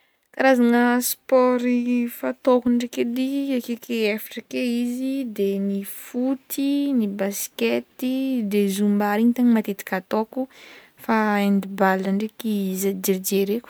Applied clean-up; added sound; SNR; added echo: none; none; none; none.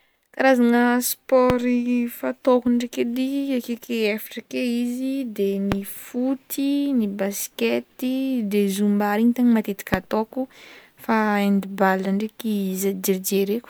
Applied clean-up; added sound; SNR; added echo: none; Fireworks; 19 dB; none.